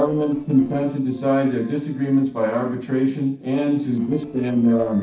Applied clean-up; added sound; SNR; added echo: neural separator model SepFormer DNS4.